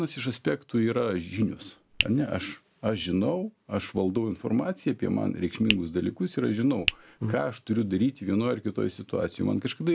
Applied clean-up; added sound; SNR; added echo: none; Finger snapping; 5 dB; none.